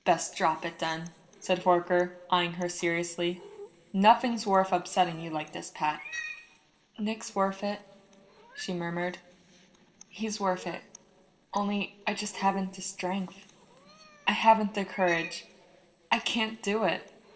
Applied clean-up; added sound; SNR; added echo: neural separator model SepFormer DNS4.